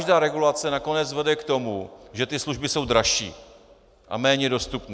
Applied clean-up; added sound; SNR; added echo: none; none; none; none.